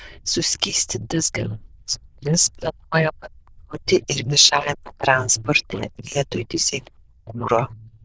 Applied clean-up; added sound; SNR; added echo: neural diffusion model UNIVERSE++.